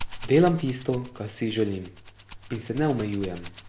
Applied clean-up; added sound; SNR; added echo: none; Rattle (instrument); 12 dB; none.